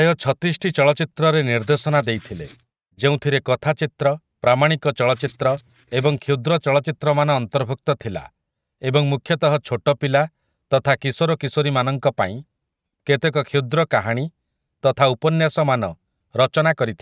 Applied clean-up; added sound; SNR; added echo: neural mask model RNNoise.